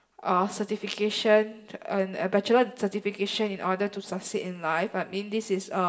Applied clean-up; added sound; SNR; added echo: none; none; none; reverberation time 0.6 s.